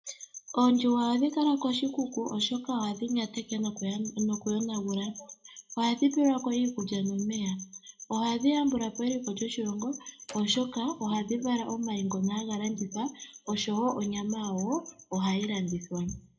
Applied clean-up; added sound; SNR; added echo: none; Door; 18 dB; reverberation time 0.2 s.